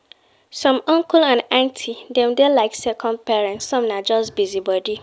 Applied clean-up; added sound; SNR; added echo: none; none; none; none.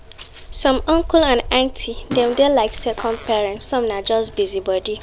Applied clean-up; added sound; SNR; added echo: none; Scissors + Fart; 12 dB; none.